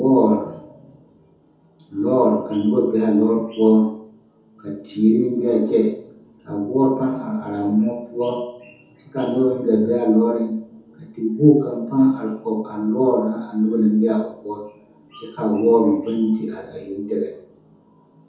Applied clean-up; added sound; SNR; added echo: none; none; none; reverberation time 0.6 s.